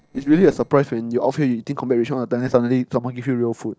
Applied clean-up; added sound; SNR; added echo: neural separator model SepFormer DNS4.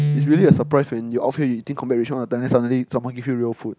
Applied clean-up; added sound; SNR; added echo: none; Guitar; 8 dB; none.